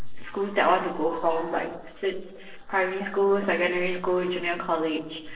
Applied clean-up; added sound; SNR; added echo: neural separator model SepFormer DNS4.